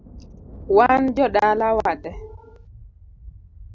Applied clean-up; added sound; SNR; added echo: none; Thunder; 19 dB; none.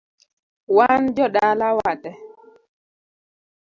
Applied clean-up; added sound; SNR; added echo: none; none; none; none.